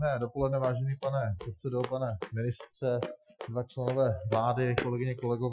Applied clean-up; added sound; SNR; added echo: classical method Wiener filter.